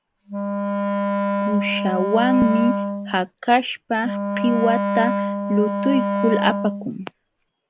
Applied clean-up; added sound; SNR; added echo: none; Wind instrument, woodwind instrument; 1 dB; none.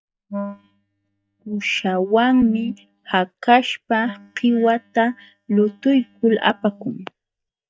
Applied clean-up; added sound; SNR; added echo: neural mask model DeepFilterNet 3.